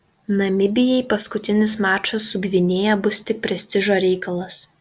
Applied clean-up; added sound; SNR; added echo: none; none; none; none.